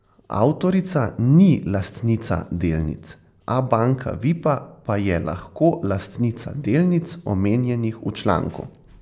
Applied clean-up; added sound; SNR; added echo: none; none; none; none.